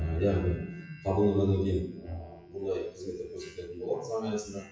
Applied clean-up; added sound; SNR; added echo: classical method WPE with log-MMSE.